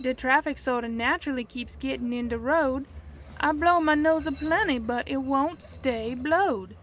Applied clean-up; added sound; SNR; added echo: none; Train; 18 dB; none.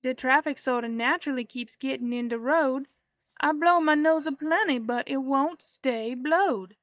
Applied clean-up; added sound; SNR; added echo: neural mask model DeepFilterNet 3.